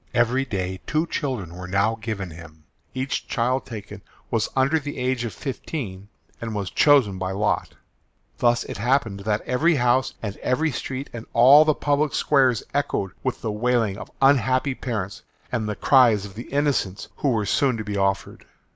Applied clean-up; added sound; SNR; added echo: none; none; none; none.